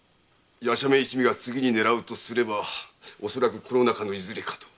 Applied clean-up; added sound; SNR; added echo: none; none; none; none.